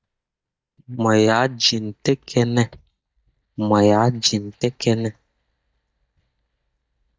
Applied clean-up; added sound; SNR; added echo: neural mask model DeepFilterNet 3.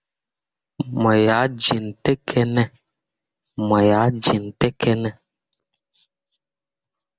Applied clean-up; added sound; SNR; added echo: none; none; none; none.